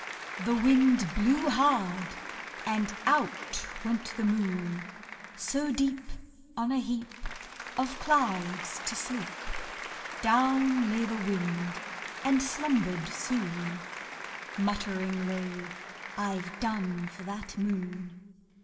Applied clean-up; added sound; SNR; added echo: none; Applause; 11 dB; reverberation time 2.1 s.